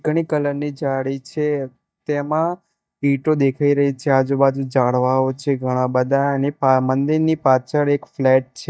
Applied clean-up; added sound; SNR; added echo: neural mask model DeepFilterNet 3.